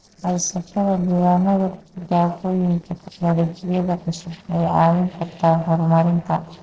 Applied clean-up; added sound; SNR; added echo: neural separator model SepFormer DNS4.